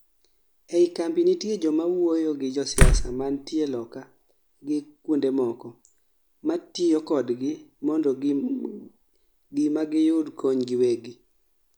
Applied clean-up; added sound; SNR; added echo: none; Slam; -5 dB; none.